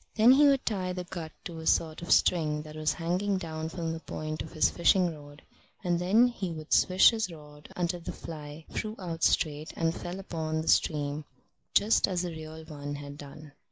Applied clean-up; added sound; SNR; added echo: none; none; none; none.